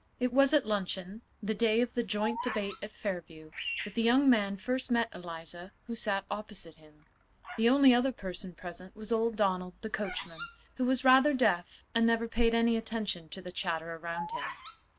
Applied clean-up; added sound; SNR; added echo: none; Bird vocalization, bird call, bird song; 16 dB; none.